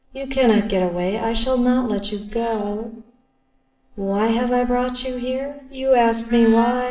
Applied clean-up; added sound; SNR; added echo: neural separator model SepFormer DNS4.